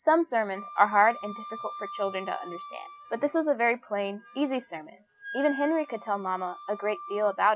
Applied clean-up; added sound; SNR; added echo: none; Wind instrument, woodwind instrument; 15 dB; none.